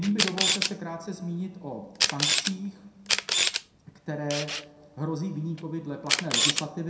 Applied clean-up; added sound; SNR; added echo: none; Camera; -3 dB; reverberation time 0.6 s.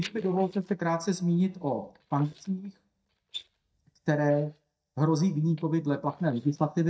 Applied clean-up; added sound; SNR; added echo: neural mask model DeepFilterNet 3.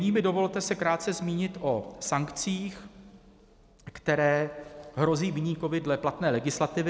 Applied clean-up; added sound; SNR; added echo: none; none; none; none.